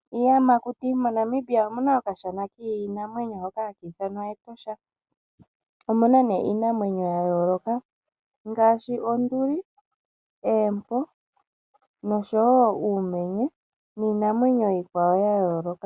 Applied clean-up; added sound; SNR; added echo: none; none; none; none.